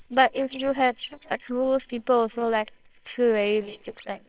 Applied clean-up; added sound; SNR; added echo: neural separator model SepFormer WHAMR!.